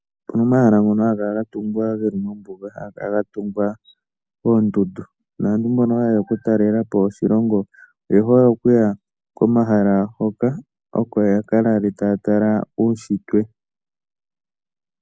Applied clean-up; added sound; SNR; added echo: none; none; none; none.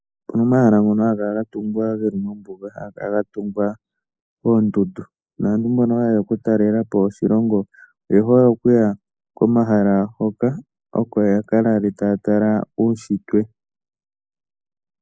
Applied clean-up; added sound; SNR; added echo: neural mask model Resemble Enhance denoiser.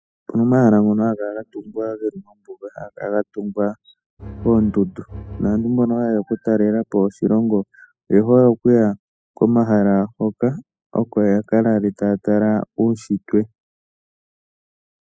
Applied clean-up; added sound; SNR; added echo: classical method spectral subtraction.